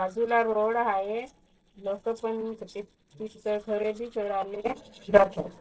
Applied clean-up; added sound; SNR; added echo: neural separator model SepFormer DNS4.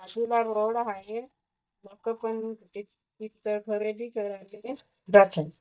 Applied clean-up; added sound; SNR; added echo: neural mask model DeepFilterNet 3.